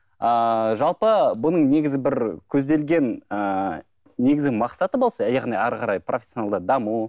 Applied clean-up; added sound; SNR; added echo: none; none; none; none.